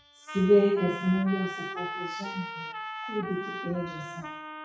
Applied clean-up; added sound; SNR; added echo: classical method WPE with log-MMSE.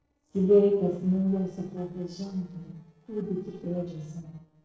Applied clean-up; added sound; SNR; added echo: neural separator model SepFormer DNS4.